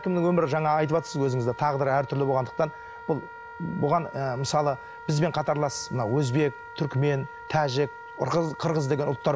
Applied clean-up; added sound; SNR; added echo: none; Wind instrument, woodwind instrument; 16 dB; none.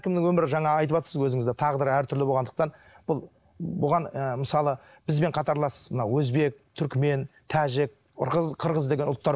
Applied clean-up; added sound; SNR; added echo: neural mask model Resemble Enhance denoiser.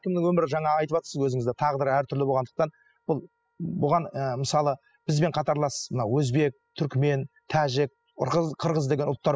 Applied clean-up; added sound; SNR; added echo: classical method spectral subtraction.